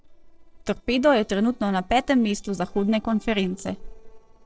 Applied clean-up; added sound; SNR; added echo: neural separator model SepFormer DNS4.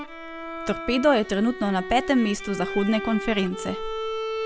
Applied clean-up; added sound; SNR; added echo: none; Bowed string instrument; 8 dB; none.